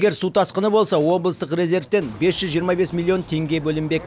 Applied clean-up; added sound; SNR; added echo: none; none; none; none.